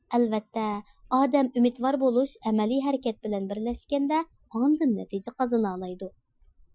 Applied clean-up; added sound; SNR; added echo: classical method Wiener filter.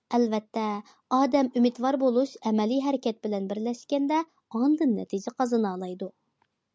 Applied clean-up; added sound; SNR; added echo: none; none; none; none.